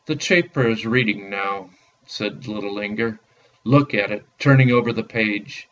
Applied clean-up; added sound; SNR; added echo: none; none; none; none.